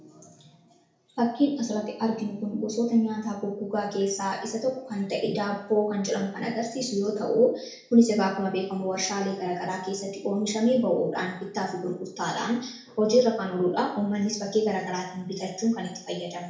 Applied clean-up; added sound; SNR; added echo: none; none; none; reverberation time 0.6 s.